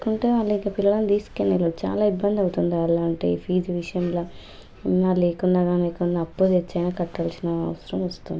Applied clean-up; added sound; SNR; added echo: none; none; none; none.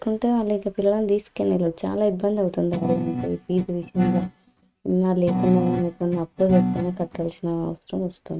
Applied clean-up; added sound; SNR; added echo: neural mask model RNNoise.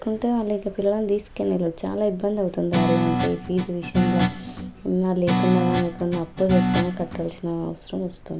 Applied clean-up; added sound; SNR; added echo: none; Guitar; 0 dB; none.